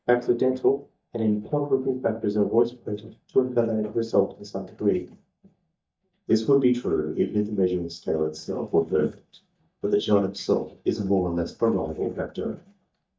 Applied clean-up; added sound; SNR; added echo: neural mask model DeepFilterNet 3.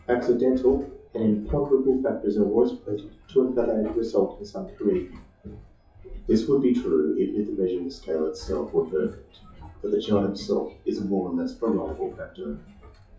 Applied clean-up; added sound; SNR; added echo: classical method WPE with log-MMSE.